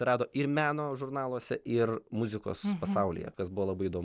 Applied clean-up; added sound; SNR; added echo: none; none; none; none.